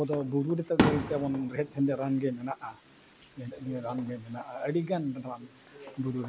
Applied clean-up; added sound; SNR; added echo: none; Fireworks; 5 dB; none.